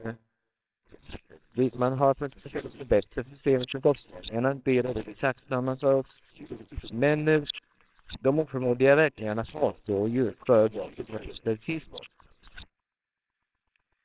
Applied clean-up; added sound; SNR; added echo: neural separator model SepFormer WHAMR!.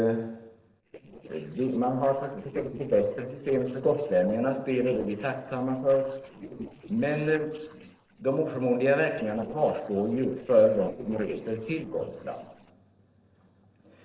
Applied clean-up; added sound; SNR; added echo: neural separator model SepFormer DNS4.